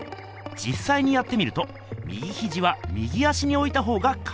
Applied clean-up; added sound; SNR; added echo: none; none; none; none.